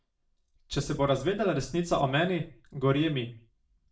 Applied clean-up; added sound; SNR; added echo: none; none; none; reverberation time 0.3 s.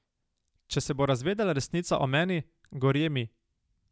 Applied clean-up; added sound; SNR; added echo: none; none; none; none.